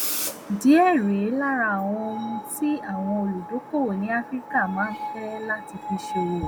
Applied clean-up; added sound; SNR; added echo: none; Screech; 9 dB; none.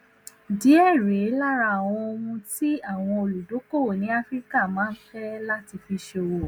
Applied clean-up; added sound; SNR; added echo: none; none; none; none.